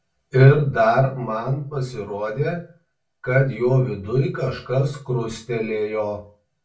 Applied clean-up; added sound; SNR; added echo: none; none; none; reverberation time 0.3 s.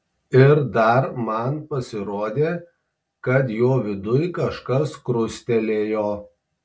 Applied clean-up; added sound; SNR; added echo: none; none; none; none.